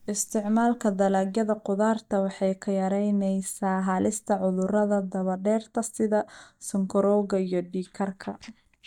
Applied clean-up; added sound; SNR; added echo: neural mask model DeepFilterNet 3.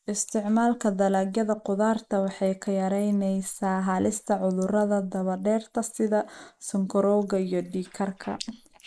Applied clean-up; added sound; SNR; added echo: neural mask model Resemble Enhance denoiser.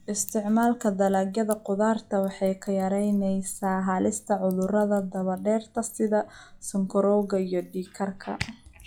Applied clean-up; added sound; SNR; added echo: classical method log-MMSE.